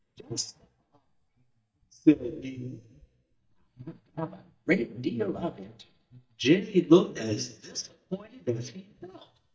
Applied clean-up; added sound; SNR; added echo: neural mask model DeepFilterNet 3.